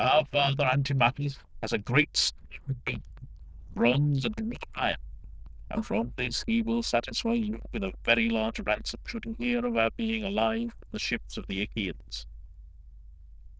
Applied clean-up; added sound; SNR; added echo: neural diffusion model UNIVERSE++.